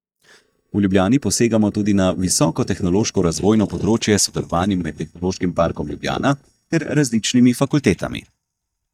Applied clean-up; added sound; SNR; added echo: neural mask model DeepFilterNet 3.